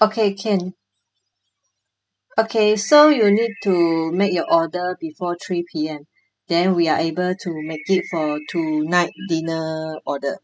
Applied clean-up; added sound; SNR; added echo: classical method spectral subtraction.